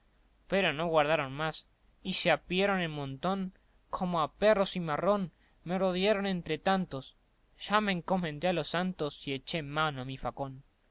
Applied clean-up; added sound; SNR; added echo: none; none; none; none.